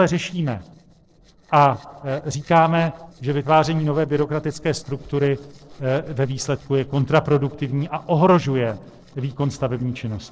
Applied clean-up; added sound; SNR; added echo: neural separator model SepFormer DNS4.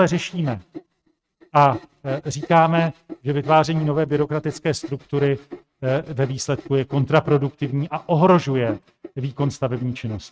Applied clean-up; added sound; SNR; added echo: neural mask model RNNoise.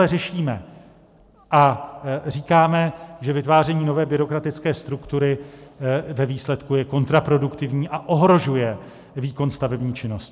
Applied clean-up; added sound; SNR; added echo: none; none; none; none.